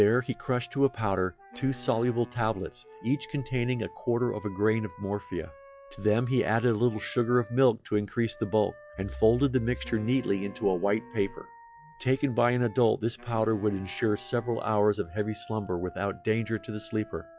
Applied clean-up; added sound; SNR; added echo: classical method log-MMSE.